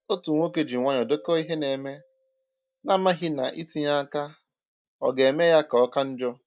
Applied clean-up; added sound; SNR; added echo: neural mask model DeepFilterNet 3.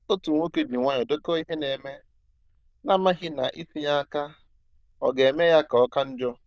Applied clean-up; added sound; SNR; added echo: neural diffusion model UNIVERSE++.